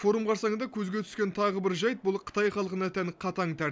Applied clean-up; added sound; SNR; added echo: none; none; none; none.